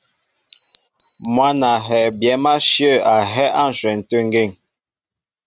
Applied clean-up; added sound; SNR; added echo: neural mask model RNNoise.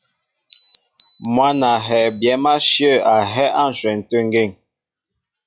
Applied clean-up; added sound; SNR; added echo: classical method log-MMSE.